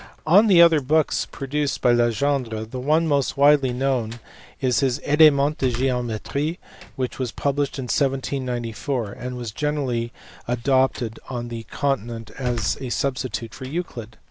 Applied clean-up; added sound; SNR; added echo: none; Slam; 17 dB; none.